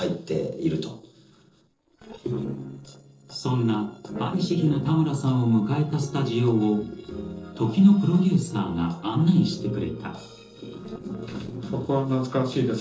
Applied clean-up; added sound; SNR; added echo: neural separator model SepFormer DNS4.